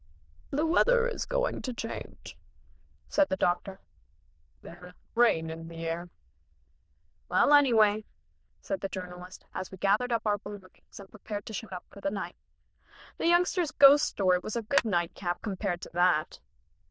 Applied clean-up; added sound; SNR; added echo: neural diffusion model UNIVERSE++.